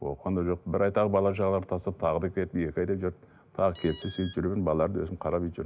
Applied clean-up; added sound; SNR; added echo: none; Alarm; 19 dB; none.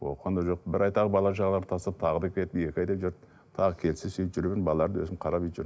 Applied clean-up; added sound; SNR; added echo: none; none; none; none.